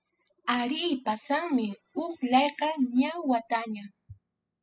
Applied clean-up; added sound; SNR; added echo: classical method spectral subtraction.